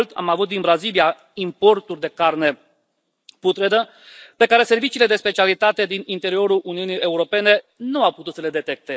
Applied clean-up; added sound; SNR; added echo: neural mask model Resemble Enhance denoiser.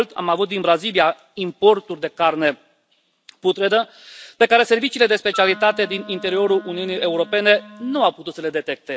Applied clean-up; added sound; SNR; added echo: none; Wind instrument, woodwind instrument; 17 dB; none.